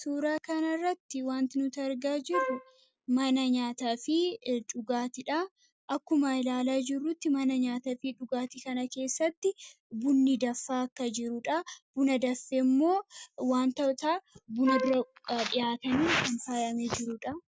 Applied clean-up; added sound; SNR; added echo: none; Wind instrument, woodwind instrument; 4 dB; none.